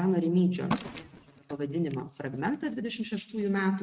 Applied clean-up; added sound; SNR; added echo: neural mask model RNNoise.